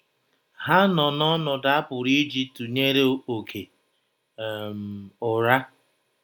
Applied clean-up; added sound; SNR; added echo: none; none; none; none.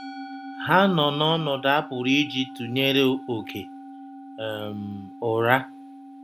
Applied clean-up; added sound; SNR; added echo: none; Musical instrument; 15 dB; none.